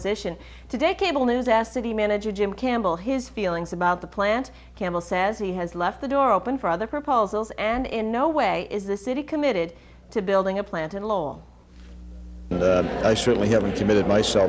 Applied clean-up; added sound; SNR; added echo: none; none; none; none.